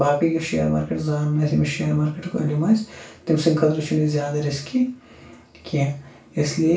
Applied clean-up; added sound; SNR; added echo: none; none; none; reverberation time 0.3 s.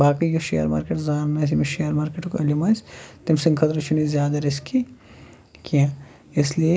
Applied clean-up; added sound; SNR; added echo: none; none; none; none.